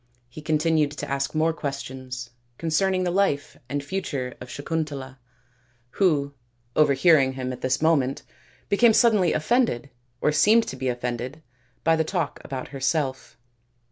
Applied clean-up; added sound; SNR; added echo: none; none; none; none.